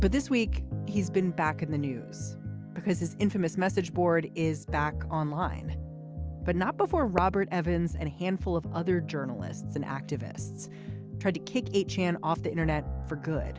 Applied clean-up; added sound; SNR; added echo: none; none; none; none.